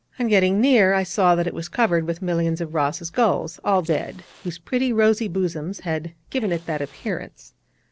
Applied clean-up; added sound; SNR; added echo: neural separator model SepFormer DNS4.